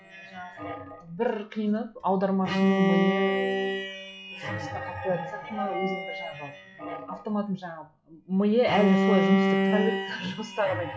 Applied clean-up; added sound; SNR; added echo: classical method log-MMSE.